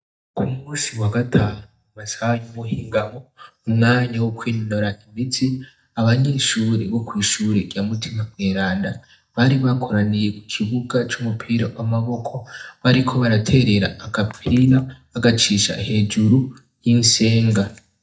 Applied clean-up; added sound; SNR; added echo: neural mask model DeepFilterNet 3.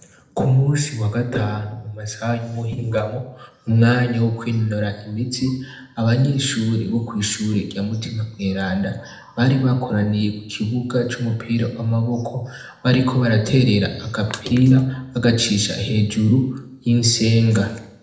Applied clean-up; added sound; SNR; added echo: neural separator model SepFormer DNS4.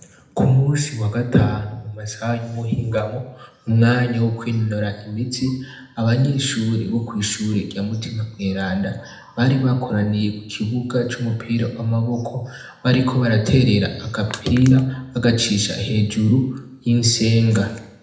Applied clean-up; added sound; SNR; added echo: none; Crushing; 14 dB; reverberation time 0.8 s.